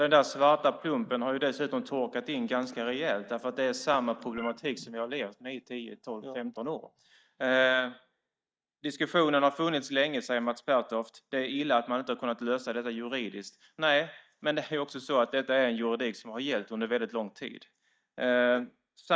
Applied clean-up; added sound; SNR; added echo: neural mask model DeepFilterNet 3.